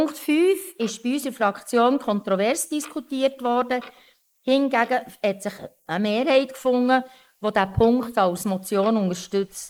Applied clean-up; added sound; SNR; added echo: neural mask model Resemble Enhance denoiser.